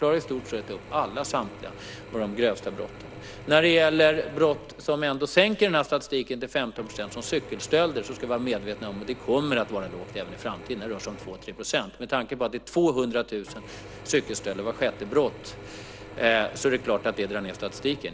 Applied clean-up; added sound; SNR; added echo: none; Drill / Mechanisms; 17 dB; none.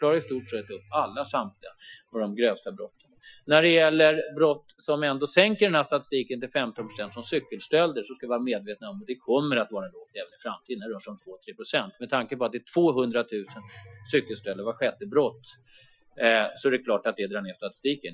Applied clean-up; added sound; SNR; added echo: classical method Wiener filter.